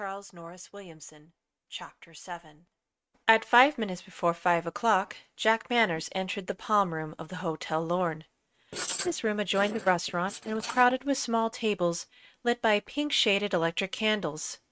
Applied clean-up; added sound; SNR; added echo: neural mask model RNNoise.